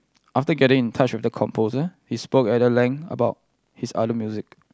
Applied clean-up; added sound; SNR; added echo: none; none; none; none.